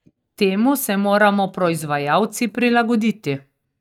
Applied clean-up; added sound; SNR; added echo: neural mask model DeepFilterNet 3.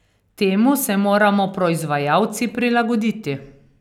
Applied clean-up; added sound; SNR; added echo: none; none; none; none.